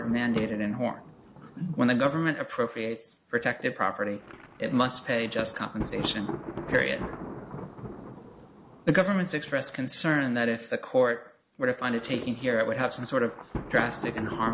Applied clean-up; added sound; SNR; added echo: none; Thunder; 12 dB; none.